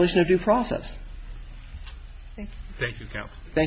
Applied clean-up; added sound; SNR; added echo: none; none; none; none.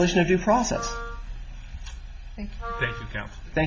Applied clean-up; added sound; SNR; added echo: none; Wind instrument, woodwind instrument; 12 dB; reverberation time 0.3 s.